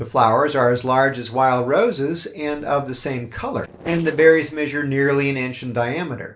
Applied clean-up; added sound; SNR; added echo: neural separator model SepFormer DNS4.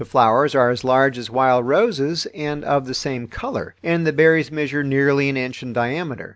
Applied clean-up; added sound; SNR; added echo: none; none; none; none.